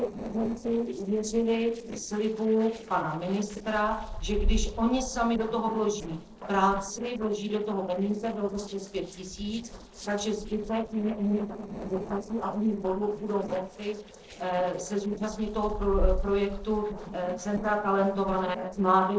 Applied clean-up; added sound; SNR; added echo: neural separator model SepFormer DNS4.